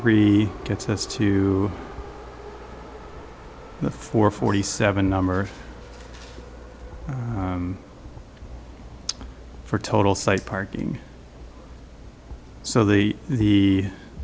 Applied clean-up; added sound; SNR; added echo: none; Subway, metro, underground; 19 dB; none.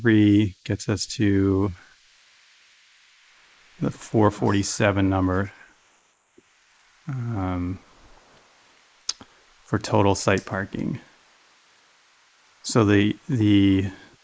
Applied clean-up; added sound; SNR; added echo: neural mask model Resemble Enhance denoiser.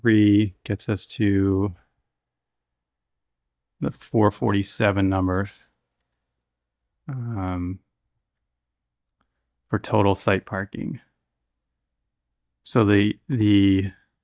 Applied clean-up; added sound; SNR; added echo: neural mask model DeepFilterNet 3.